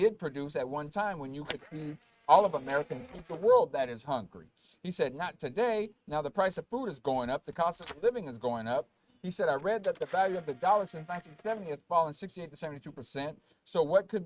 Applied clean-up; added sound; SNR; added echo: neural mask model RNNoise.